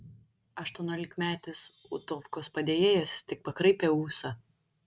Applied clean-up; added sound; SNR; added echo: neural mask model RNNoise.